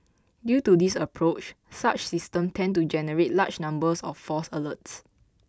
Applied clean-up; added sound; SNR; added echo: none; none; none; none.